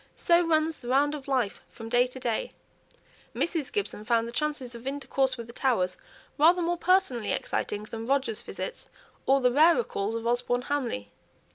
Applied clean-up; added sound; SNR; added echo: none; none; none; none.